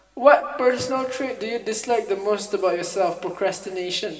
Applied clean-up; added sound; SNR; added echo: none; none; none; reverberation time 2.1 s.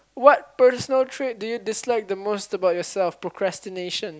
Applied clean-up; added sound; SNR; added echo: none; none; none; none.